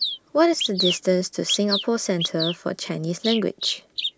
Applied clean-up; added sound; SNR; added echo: none; Bird vocalization, bird call, bird song; 5 dB; none.